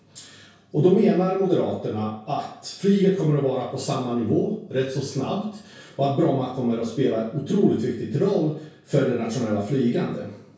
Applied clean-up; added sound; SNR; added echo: none; none; none; reverberation time 0.6 s.